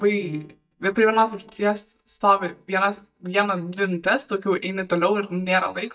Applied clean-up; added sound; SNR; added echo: neural mask model DeepFilterNet 3.